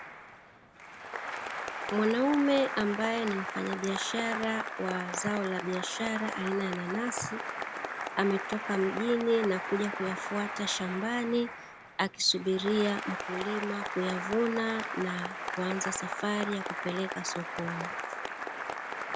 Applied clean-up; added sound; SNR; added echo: none; Applause; 5 dB; none.